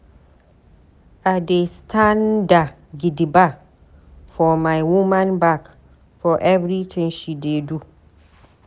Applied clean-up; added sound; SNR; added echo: none; none; none; none.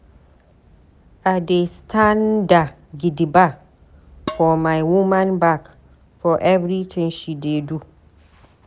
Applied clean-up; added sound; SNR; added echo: none; Dishes, pots, and pans; 15 dB; none.